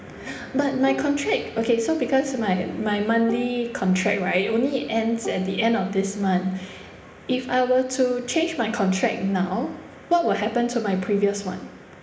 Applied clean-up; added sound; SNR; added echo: none; Bowed string instrument; 16 dB; reverberation time 1.0 s.